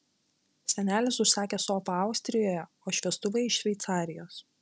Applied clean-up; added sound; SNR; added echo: none; none; none; none.